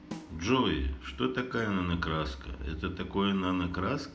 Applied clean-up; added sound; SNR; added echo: none; Snare drum; 17 dB; none.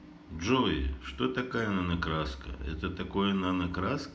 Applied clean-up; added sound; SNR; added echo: none; none; none; none.